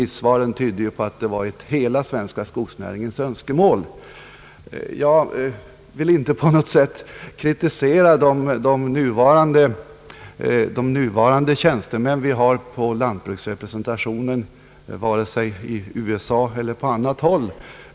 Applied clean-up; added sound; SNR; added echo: none; none; none; none.